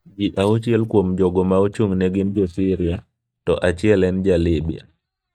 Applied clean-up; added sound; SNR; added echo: neural mask model DeepFilterNet 3.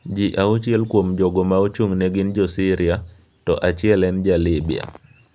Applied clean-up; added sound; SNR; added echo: none; none; none; none.